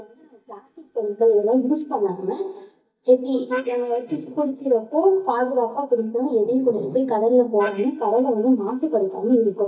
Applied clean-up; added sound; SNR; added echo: neural mask model DeepFilterNet 3.